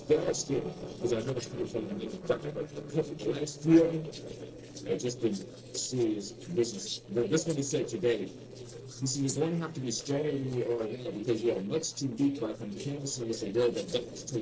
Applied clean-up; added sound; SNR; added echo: neural separator model SepFormer DNS4.